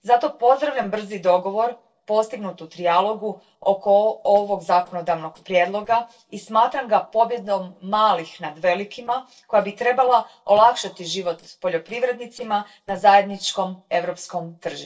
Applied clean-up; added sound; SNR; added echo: neural separator model SepFormer DNS4.